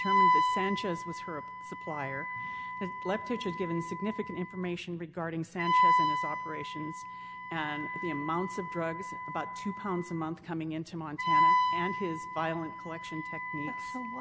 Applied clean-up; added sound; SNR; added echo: none; Wind instrument, woodwind instrument; -4 dB; none.